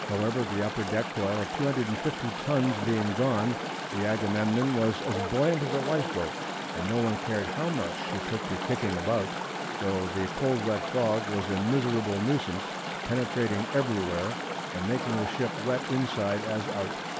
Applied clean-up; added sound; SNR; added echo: none; Chatter / Stream; 4 dB; none.